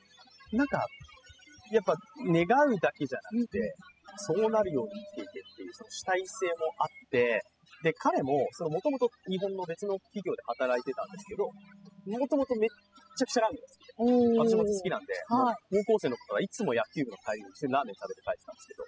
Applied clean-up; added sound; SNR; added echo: classical method spectral subtraction.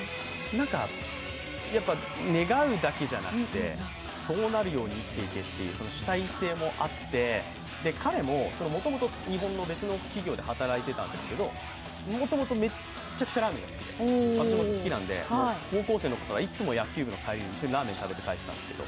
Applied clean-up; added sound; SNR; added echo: none; none; none; none.